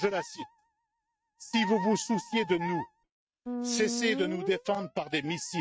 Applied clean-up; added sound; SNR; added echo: neural mask model RNNoise.